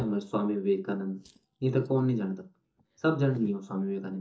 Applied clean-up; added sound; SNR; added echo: neural mask model DeepFilterNet 3.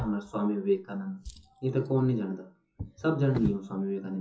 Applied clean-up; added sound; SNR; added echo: classical method WPE with log-MMSE.